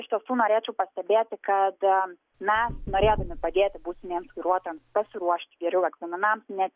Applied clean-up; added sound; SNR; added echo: none; Knock / Wood; 11 dB; none.